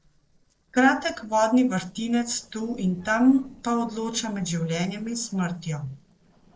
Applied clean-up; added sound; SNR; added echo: neural separator model SepFormer DNS4.